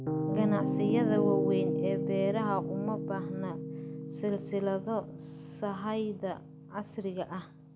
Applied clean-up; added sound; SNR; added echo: none; Piano; 0 dB; none.